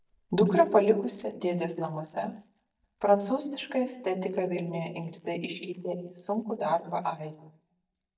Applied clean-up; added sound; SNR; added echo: neural mask model DeepFilterNet 3.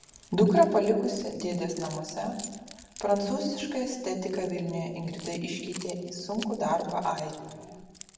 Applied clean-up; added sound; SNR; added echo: none; Keys jangling; 19 dB; reverberation time 1.2 s.